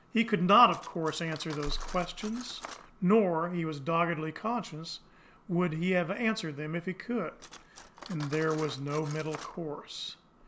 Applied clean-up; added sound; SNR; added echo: none; Cutlery, silverware; 20 dB; none.